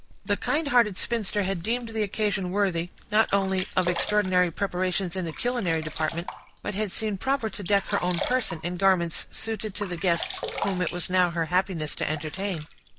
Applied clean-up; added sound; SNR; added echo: none; Sink (filling or washing); 11 dB; none.